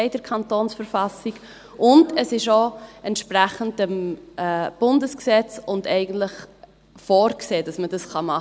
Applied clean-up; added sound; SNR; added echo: none; none; none; none.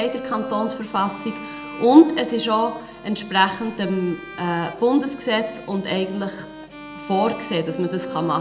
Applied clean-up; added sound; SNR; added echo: none; Bowed string instrument; 14 dB; reverberation time 1.7 s.